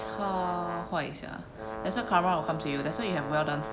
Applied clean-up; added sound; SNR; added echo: none; Brass instrument; 7 dB; none.